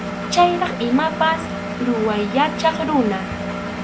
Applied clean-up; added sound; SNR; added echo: none; Engine; 6 dB; none.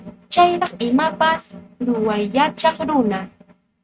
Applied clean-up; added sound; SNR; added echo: neural mask model RNNoise.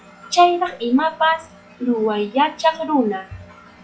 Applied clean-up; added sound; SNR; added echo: classical method log-MMSE.